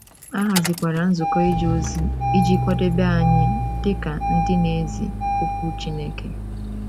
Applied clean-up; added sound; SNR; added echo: none; Engine starting; 1 dB; none.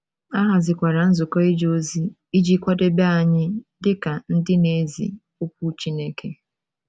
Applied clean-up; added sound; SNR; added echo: none; none; none; none.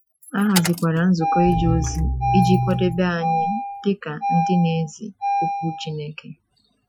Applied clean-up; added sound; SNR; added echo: classical method Wiener filter.